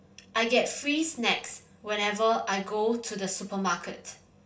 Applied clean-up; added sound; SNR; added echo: none; none; none; reverberation time 0.3 s.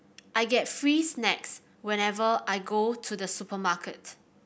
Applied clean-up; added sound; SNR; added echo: none; none; none; none.